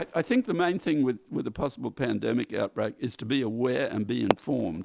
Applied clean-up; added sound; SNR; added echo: none; Fireworks; 11 dB; none.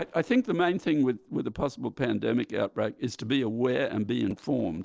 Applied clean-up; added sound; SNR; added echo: neural separator model SepFormer DNS4.